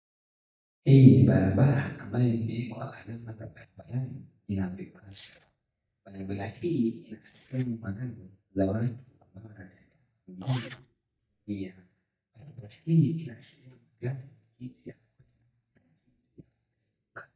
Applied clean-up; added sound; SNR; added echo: neural mask model DeepFilterNet 3.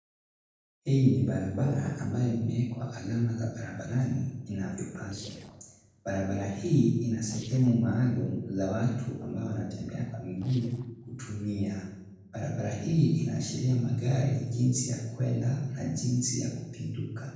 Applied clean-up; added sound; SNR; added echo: neural separator model SepFormer DNS4.